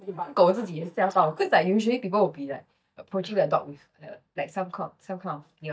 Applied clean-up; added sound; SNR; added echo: neural mask model DeepFilterNet 3.